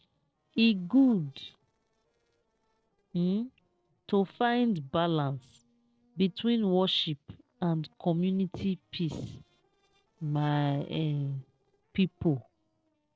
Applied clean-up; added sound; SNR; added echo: neural separator model SepFormer DNS4.